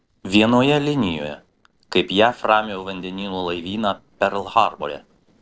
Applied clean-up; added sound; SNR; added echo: neural separator model SepFormer DNS4.